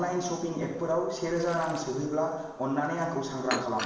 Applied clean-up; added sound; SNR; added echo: none; Chirp, tweet; 12 dB; reverberation time 0.9 s.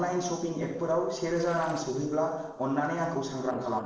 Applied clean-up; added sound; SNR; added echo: neural separator model SepFormer DNS4.